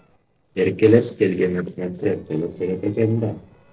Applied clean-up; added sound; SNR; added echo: neural separator model SepFormer DNS4.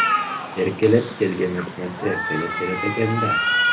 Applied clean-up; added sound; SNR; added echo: none; Cat; 1 dB; reverberation time 0.3 s.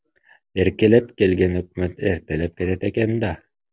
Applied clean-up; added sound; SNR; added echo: none; none; none; none.